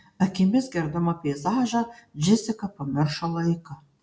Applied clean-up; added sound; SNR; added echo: none; none; none; none.